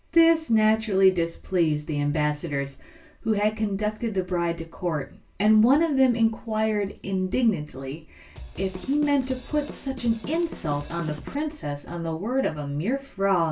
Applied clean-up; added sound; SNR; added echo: none; Drum / Drum kit; 14 dB; reverberation time 0.2 s.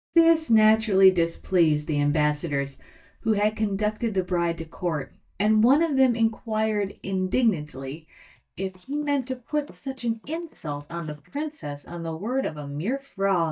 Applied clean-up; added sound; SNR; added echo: neural mask model DeepFilterNet 3.